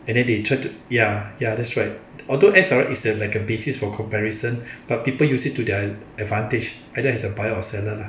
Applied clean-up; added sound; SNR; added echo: none; none; none; none.